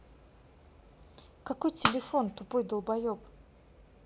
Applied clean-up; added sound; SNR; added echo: none; Shatter; -5 dB; none.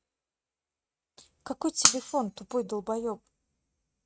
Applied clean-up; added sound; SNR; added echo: neural mask model RNNoise.